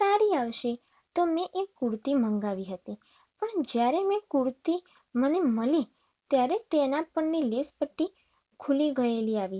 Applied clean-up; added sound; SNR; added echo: none; none; none; none.